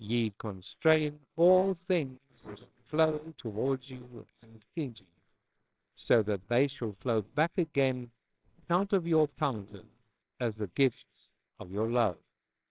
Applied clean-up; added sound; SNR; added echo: neural separator model SepFormer WHAMR!.